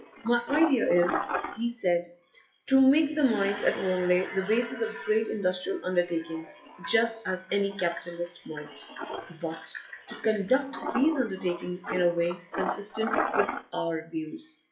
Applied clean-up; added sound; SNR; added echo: classical method WPE with log-MMSE.